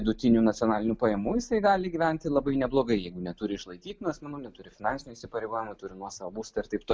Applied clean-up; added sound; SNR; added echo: none; none; none; none.